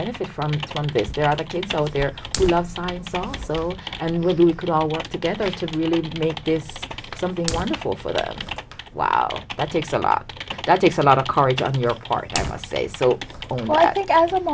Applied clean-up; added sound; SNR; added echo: none; Fire + Typing; 12 dB; none.